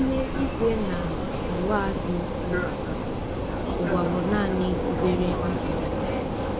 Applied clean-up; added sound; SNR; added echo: none; Vehicle; -2 dB; none.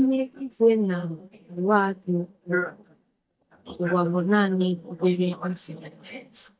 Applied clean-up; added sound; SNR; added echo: neural mask model DeepFilterNet 3.